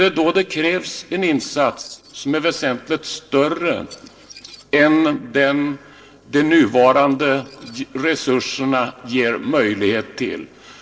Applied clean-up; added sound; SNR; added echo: neural separator model SepFormer DNS4.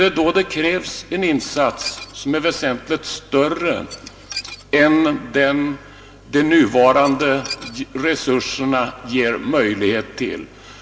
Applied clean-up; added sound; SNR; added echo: none; Dishes, pots, and pans / Glass; 15 dB; reverberation time 0.4 s.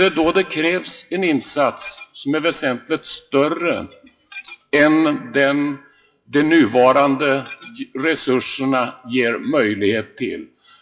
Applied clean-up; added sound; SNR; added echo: classical method WPE with log-MMSE.